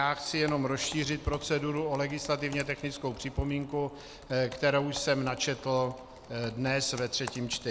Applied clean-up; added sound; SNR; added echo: none; Computer keyboard; 18 dB; none.